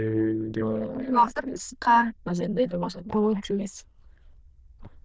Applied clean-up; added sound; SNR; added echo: neural diffusion model UNIVERSE++.